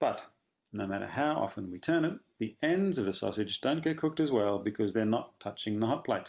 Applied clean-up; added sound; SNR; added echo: none; none; none; none.